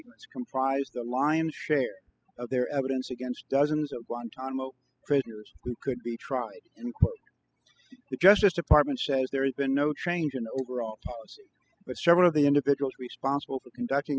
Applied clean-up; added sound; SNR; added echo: classical method spectral subtraction.